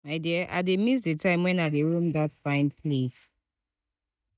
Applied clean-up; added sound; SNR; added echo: neural mask model DeepFilterNet 3.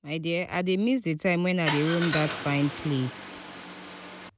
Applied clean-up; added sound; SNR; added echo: none; Car; 8 dB; none.